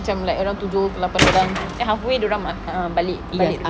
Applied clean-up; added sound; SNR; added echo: none; Tools; 0 dB; none.